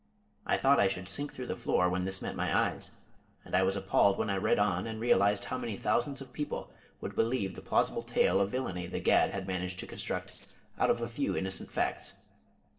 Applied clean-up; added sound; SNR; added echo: neural separator model SepFormer DNS4.